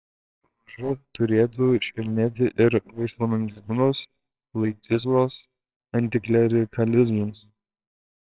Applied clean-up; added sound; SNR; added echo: neural separator model SepFormer WHAMR!.